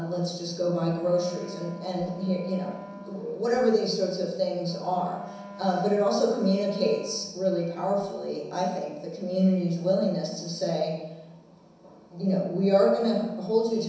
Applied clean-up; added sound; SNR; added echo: none; Wind instrument, woodwind instrument; 18 dB; reverberation time 0.7 s.